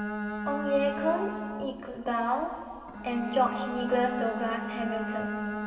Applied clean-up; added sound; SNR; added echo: none; Bowed string instrument; 5 dB; reverberation time 2.7 s.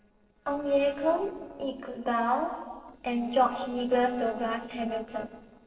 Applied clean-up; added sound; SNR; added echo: neural separator model SepFormer DNS4.